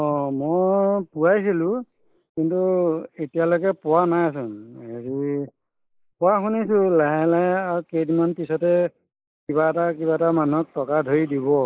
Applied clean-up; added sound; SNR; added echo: neural mask model Resemble Enhance denoiser.